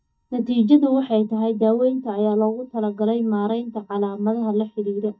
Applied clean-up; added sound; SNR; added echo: neural mask model DeepFilterNet 3.